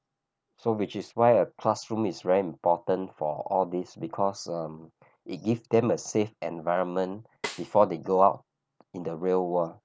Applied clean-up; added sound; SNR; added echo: none; Snare drum; 15 dB; none.